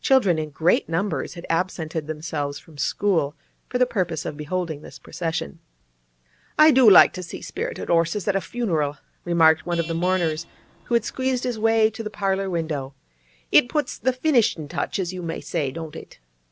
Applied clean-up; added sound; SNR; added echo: none; Traffic noise, roadway noise / Vehicle horn, car horn, honking; 17 dB; none.